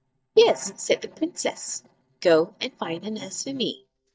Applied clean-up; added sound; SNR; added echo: neural mask model DeepFilterNet 3.